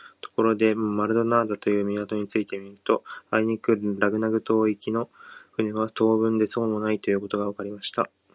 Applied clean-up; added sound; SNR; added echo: none; none; none; none.